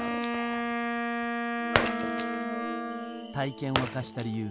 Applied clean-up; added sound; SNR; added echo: none; Shatter + Wind instrument, woodwind instrument; -5 dB; none.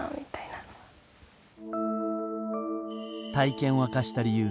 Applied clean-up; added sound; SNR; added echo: none; none; none; none.